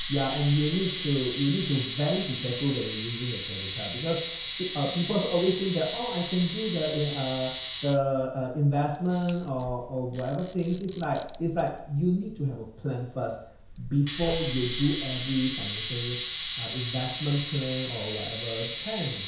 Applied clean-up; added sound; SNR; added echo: none; Camera; -2 dB; reverberation time 0.5 s.